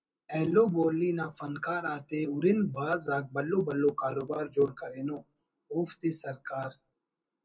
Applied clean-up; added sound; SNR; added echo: none; none; none; reverberation time 0.2 s.